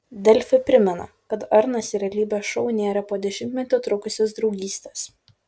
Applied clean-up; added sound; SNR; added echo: none; none; none; none.